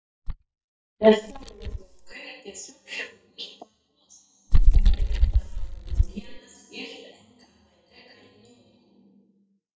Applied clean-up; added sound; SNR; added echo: neural mask model DeepFilterNet 3.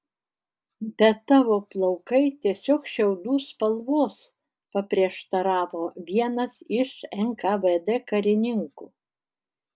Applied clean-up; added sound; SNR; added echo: none; none; none; none.